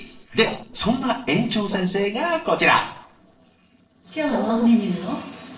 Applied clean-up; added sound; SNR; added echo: neural separator model SepFormer DNS4.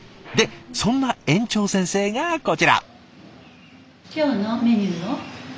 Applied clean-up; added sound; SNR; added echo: none; none; none; none.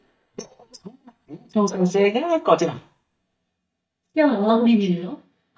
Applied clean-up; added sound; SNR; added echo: neural mask model DeepFilterNet 3.